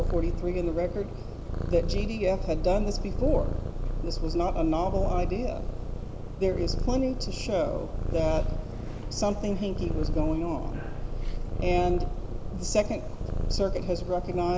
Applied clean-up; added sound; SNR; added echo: none; Purr; 0 dB; reverberation time 1.8 s.